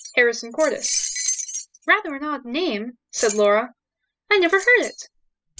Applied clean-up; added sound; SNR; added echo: classical method spectral subtraction.